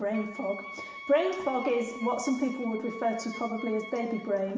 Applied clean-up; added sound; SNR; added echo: none; Wind instrument, woodwind instrument; 13 dB; reverberation time 1.0 s.